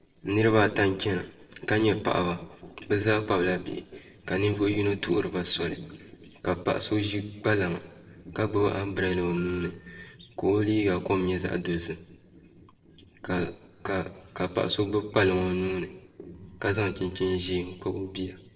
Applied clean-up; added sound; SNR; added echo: neural separator model SepFormer DNS4.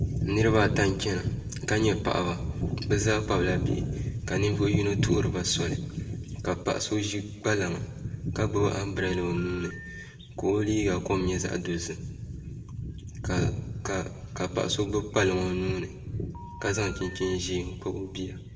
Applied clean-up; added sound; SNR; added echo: none; Telephone; 18 dB; reverberation time 1.1 s.